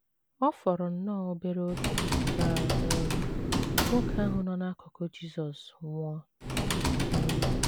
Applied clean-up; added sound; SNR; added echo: none; Typing; -2 dB; none.